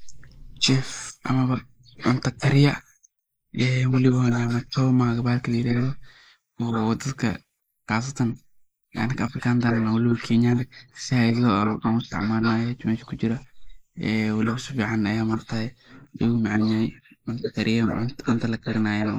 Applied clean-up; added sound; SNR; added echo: neural mask model Resemble Enhance denoiser.